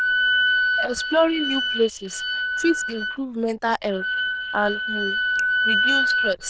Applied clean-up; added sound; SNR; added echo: neural diffusion model UNIVERSE++.